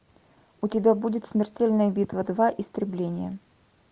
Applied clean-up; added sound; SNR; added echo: none; none; none; none.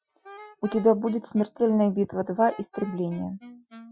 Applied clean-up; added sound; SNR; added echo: classical method Wiener filter.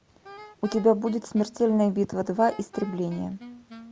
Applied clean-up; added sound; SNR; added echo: none; Wind instrument, woodwind instrument; 20 dB; none.